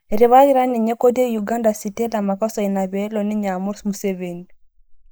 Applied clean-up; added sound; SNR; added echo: neural mask model Resemble Enhance denoiser.